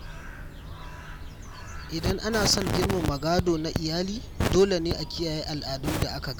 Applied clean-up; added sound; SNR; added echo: none; Bird; 11 dB; none.